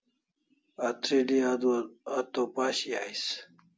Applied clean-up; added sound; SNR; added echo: none; none; none; none.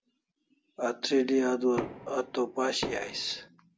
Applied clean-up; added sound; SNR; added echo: none; Knock; 10 dB; none.